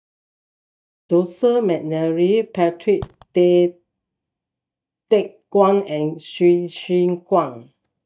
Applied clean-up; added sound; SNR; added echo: neural mask model DeepFilterNet 3.